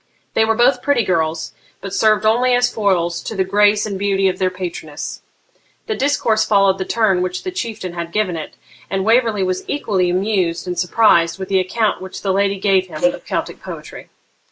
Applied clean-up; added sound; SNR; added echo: neural mask model Resemble Enhance denoiser.